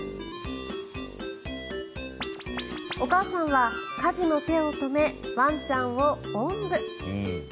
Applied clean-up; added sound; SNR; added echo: none; none; none; none.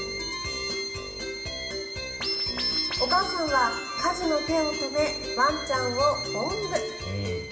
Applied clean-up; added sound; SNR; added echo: none; Bowed string instrument; 8 dB; reverberation time 1.3 s.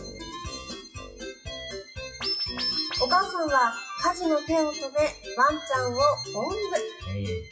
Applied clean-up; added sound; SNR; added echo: classical method WPE with log-MMSE.